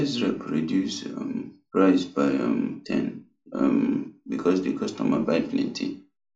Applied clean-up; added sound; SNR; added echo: none; none; none; reverberation time 0.4 s.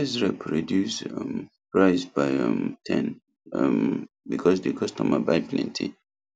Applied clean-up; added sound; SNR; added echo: none; none; none; none.